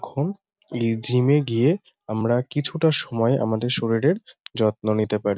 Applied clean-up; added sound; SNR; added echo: none; none; none; none.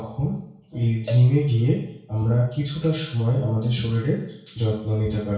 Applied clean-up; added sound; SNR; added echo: none; Cowbell; 18 dB; reverberation time 0.6 s.